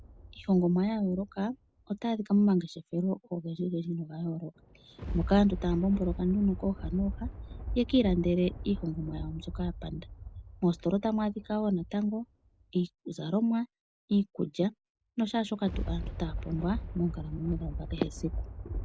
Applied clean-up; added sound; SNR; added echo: none; Thunder; 10 dB; none.